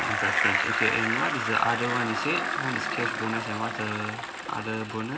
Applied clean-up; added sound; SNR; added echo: none; Bicycle; -1 dB; reverberation time 0.4 s.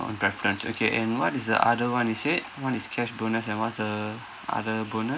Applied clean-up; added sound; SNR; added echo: none; none; none; none.